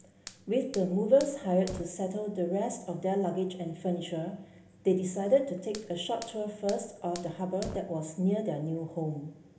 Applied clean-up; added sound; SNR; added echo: none; Fire; 20 dB; reverberation time 0.8 s.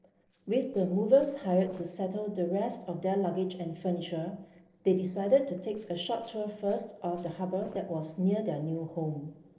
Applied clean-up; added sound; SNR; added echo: neural separator model SepFormer DNS4.